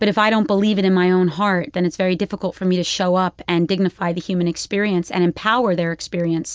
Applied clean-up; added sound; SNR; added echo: none; none; none; none.